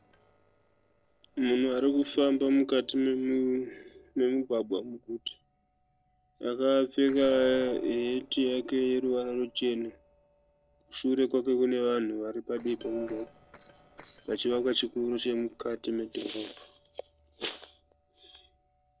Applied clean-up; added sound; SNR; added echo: neural separator model SepFormer DNS4.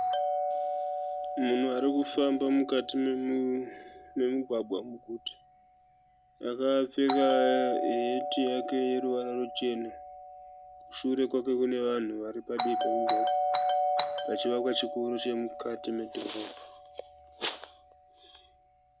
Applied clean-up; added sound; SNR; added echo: none; Doorbell; 3 dB; none.